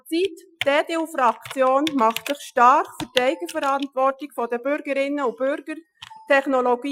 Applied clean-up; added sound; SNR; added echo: classical method Wiener filter.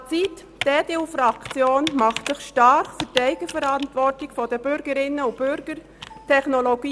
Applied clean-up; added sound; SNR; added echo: none; Computer keyboard; 15 dB; none.